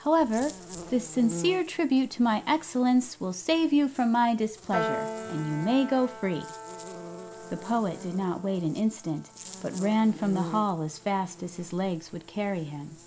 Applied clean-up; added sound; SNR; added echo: none; Piano + Buzz; 13 dB; none.